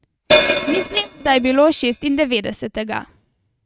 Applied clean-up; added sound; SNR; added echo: neural mask model RNNoise.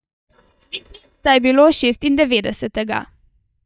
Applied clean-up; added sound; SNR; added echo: neural mask model DeepFilterNet 3.